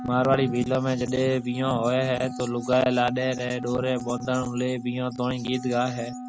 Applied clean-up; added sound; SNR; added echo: none; Wind instrument, woodwind instrument; 11 dB; none.